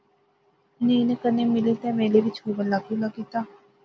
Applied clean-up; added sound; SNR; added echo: none; none; none; none.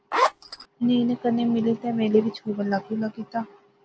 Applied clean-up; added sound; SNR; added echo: none; Zipper (clothing); -1 dB; none.